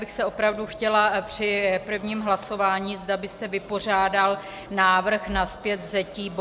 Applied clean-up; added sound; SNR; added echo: none; none; none; none.